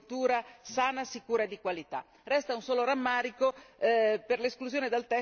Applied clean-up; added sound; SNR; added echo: none; none; none; none.